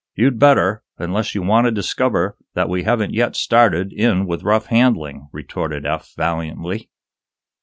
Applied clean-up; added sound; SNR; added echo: none; none; none; none.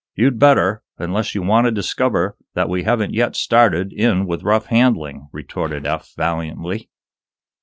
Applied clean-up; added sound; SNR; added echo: neural separator model SepFormer DNS4.